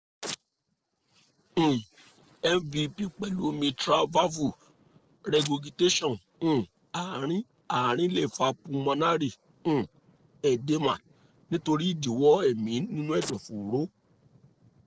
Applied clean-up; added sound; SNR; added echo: neural separator model SepFormer DNS4.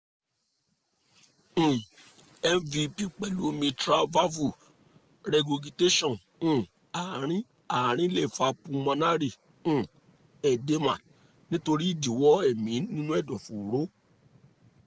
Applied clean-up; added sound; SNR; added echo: none; none; none; none.